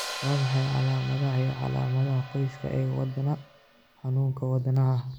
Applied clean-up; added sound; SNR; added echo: none; Hi-hat; 15 dB; none.